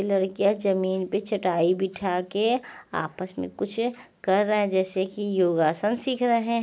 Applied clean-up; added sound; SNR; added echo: none; none; none; none.